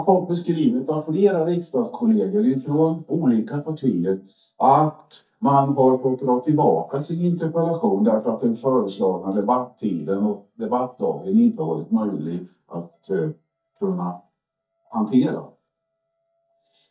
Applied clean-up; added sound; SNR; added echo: neural mask model DeepFilterNet 3.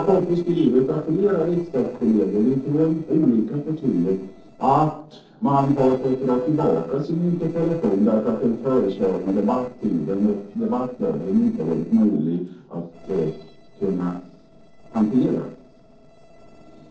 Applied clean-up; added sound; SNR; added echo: neural separator model SepFormer DNS4.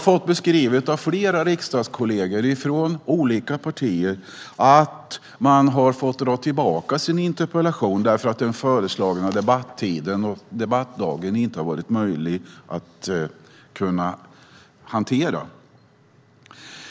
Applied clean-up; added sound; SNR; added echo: none; none; none; none.